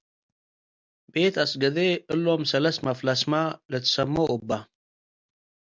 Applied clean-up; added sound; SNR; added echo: none; none; none; none.